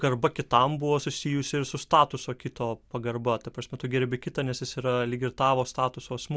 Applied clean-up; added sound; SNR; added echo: none; none; none; none.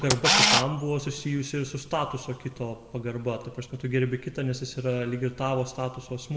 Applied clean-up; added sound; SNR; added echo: none; Camera; 2 dB; reverberation time 1.2 s.